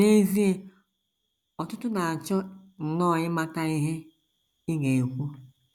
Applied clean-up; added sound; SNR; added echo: none; none; none; none.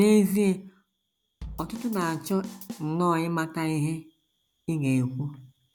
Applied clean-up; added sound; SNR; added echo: none; Drum kit; 16 dB; none.